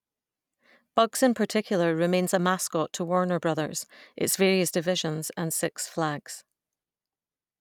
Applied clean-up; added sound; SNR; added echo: none; none; none; none.